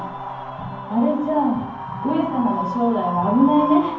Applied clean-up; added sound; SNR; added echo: none; Wind; 8 dB; reverberation time 0.9 s.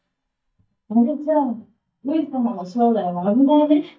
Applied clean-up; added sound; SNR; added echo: neural mask model DeepFilterNet 3.